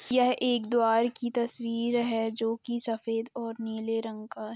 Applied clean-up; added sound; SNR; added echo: none; none; none; none.